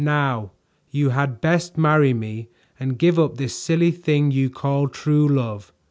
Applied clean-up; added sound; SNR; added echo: none; none; none; none.